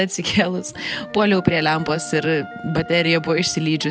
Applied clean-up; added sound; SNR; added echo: none; none; none; none.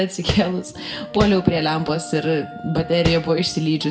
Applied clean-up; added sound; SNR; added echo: none; Tap; 7 dB; reverberation time 0.4 s.